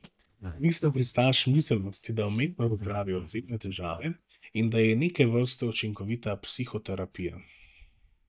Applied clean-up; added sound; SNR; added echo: neural mask model DeepFilterNet 3.